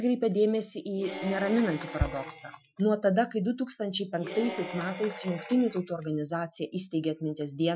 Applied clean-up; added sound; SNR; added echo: classical method Wiener filter.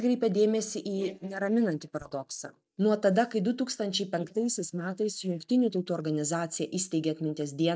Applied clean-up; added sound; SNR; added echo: neural mask model DeepFilterNet 3.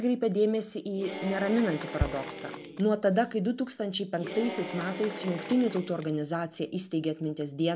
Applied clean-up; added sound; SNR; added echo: none; Bass drum + Applause / Cheering; 10 dB; none.